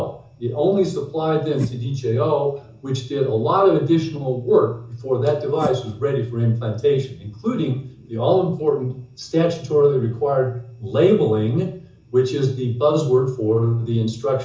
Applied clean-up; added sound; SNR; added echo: none; Whoosh, swoosh, swish; 9 dB; reverberation time 0.7 s.